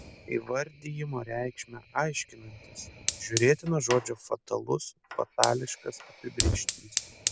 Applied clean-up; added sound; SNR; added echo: none; Fire; 5 dB; none.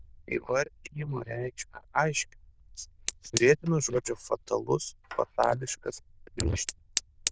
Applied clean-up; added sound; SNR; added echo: neural diffusion model UNIVERSE++.